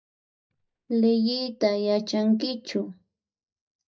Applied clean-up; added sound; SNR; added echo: neural mask model DeepFilterNet 3.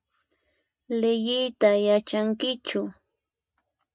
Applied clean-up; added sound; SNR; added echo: none; none; none; none.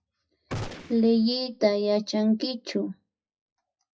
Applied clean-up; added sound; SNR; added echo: classical method WPE with log-MMSE.